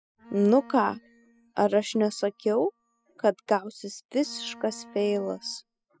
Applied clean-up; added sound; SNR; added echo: classical method spectral subtraction.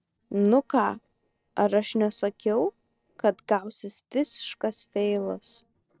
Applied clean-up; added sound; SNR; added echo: neural separator model SepFormer DNS4.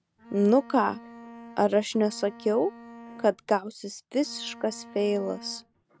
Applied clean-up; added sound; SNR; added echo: none; Bowed string instrument; 19 dB; none.